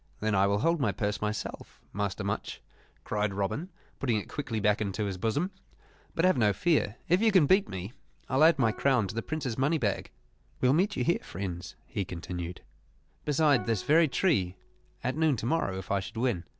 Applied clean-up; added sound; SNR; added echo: none; Plucked string instrument; 19 dB; none.